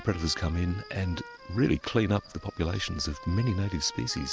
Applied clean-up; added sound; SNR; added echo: none; Trumpet; 17 dB; none.